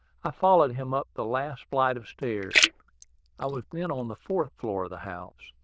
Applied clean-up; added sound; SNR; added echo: neural diffusion model UNIVERSE++.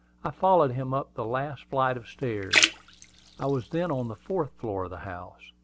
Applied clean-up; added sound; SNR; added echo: none; Splash, splatter; 2 dB; none.